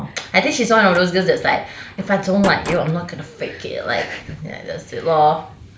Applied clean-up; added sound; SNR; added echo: none; Slam; 14 dB; none.